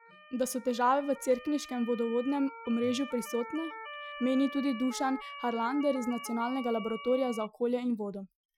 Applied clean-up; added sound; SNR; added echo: classical method Wiener filter.